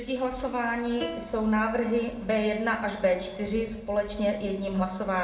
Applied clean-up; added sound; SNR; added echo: none; Plucked string instrument; 16 dB; reverberation time 0.7 s.